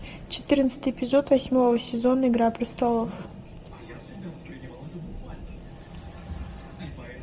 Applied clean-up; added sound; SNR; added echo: none; none; none; reverberation time 1.1 s.